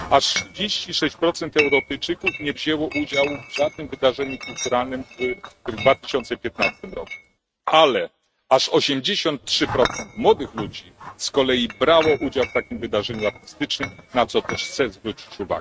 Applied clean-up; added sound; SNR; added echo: neural mask model RNNoise.